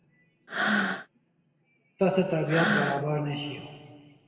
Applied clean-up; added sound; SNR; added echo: none; Breathing; 1 dB; reverberation time 1.8 s.